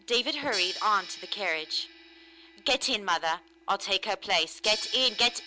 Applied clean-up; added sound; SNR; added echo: none; Crash cymbal; 12 dB; none.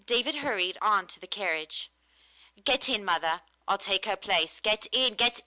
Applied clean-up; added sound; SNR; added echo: none; none; none; none.